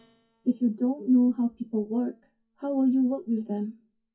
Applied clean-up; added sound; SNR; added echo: classical method WPE with log-MMSE.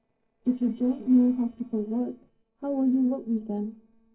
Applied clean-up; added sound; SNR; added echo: neural separator model SepFormer DNS4.